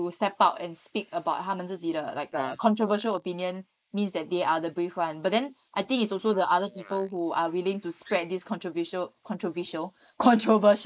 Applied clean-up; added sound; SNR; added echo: neural mask model Resemble Enhance denoiser.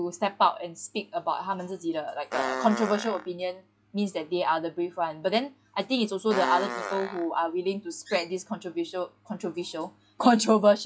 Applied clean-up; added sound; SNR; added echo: classical method log-MMSE.